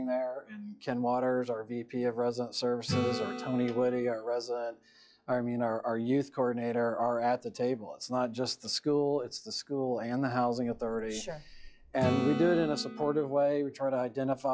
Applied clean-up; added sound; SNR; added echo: classical method log-MMSE.